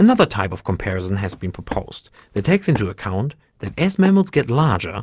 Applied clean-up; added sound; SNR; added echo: neural mask model Resemble Enhance denoiser.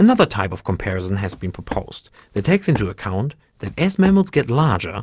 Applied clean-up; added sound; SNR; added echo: none; Walk, footsteps; 16 dB; none.